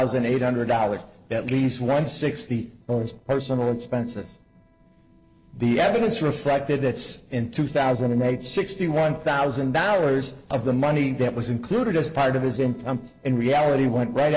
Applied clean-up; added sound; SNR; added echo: neural separator model SepFormer DNS4.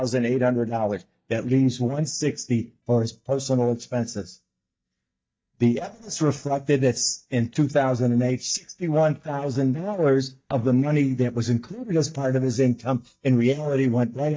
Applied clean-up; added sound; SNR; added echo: neural mask model DeepFilterNet 3.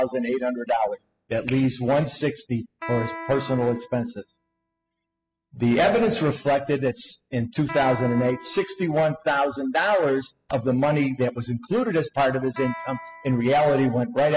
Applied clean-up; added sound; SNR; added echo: classical method spectral subtraction.